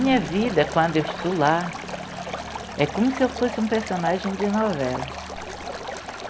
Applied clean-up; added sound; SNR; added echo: none; Stream; 10 dB; none.